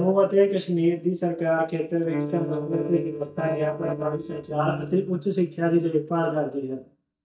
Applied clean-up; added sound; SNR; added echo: neural mask model DeepFilterNet 3.